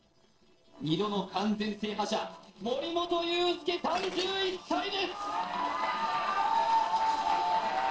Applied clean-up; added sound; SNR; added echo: neural separator model SepFormer DNS4.